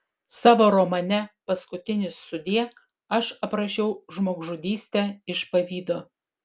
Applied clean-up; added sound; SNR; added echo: none; none; none; none.